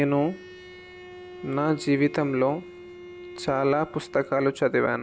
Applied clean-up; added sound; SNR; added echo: none; Bowed string instrument; 17 dB; none.